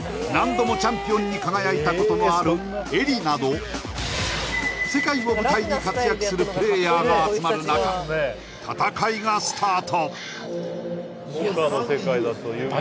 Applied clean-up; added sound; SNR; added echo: none; none; none; none.